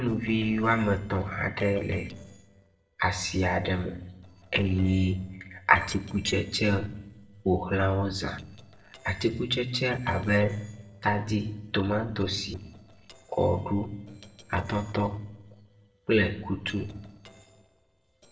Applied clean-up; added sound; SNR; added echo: neural separator model SepFormer DNS4.